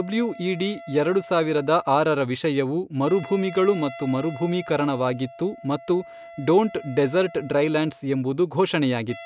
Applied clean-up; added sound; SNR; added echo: none; Wind instrument, woodwind instrument; 19 dB; none.